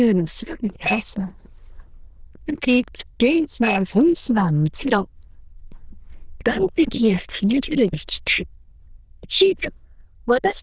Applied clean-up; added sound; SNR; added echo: neural diffusion model UNIVERSE++.